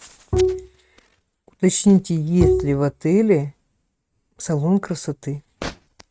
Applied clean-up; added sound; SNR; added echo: neural mask model RNNoise.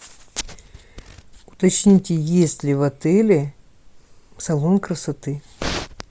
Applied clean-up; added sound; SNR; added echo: none; none; none; none.